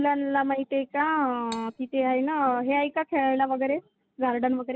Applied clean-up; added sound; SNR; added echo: none; Cutlery, silverware; 19 dB; none.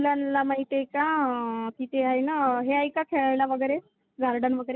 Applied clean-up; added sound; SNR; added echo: none; none; none; none.